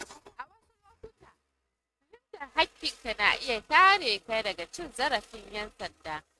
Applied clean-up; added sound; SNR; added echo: neural mask model RNNoise.